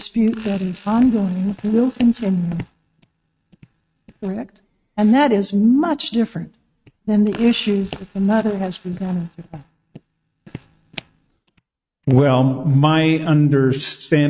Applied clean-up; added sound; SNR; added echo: neural mask model RNNoise.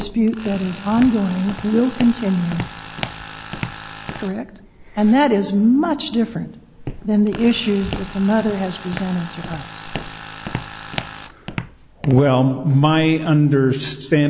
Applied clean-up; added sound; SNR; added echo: none; Tools + Walk, footsteps; 13 dB; none.